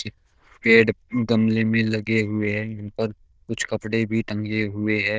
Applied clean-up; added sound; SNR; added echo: neural diffusion model UNIVERSE++.